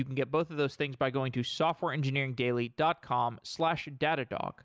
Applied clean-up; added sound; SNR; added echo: none; none; none; none.